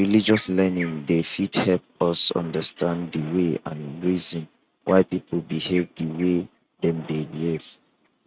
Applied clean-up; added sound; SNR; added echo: neural mask model RNNoise.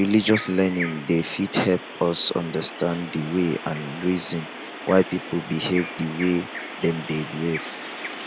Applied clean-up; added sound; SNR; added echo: none; Bird vocalization, bird call, bird song; 11 dB; none.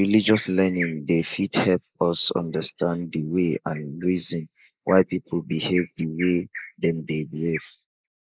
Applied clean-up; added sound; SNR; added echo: neural mask model Resemble Enhance denoiser.